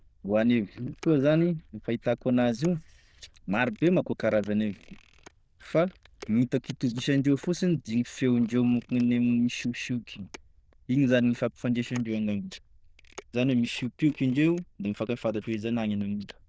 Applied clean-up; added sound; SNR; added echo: neural diffusion model UNIVERSE++.